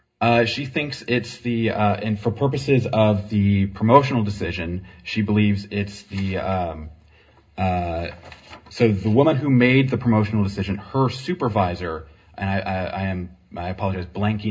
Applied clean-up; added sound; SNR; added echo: none; none; none; reverberation time 0.2 s.